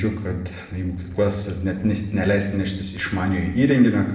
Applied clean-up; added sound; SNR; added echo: neural separator model SepFormer DNS4.